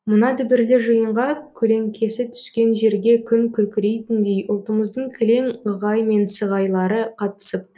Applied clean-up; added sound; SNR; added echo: neural mask model Resemble Enhance denoiser.